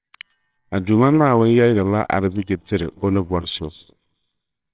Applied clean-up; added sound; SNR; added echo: neural separator model SepFormer WHAMR!.